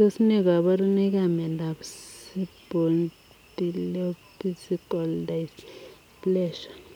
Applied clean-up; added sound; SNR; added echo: none; none; none; none.